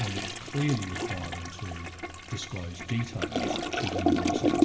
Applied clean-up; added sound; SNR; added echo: none; Toilet flush; -4 dB; reverberation time 2.3 s.